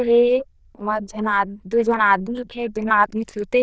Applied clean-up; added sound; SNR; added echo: neural diffusion model UNIVERSE++.